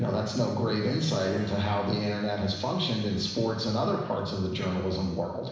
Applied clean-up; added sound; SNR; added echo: none; Harp; 19 dB; reverberation time 1.0 s.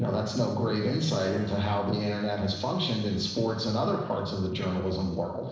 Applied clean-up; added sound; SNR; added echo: neural separator model SepFormer DNS4.